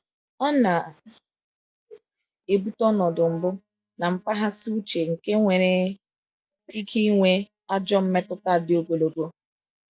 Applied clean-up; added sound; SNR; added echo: neural mask model DeepFilterNet 3.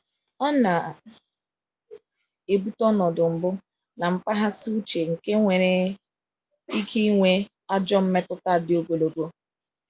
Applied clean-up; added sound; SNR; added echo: none; none; none; none.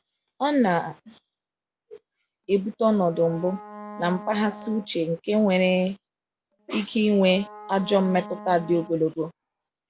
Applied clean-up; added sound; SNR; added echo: none; Wind instrument, woodwind instrument; 17 dB; none.